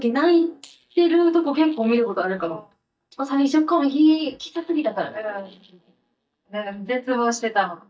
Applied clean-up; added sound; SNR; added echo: neural mask model DeepFilterNet 3.